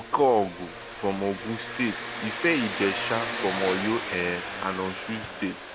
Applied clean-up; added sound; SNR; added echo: none; Engine; 6 dB; none.